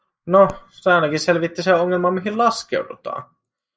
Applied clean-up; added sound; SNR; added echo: neural mask model Resemble Enhance denoiser.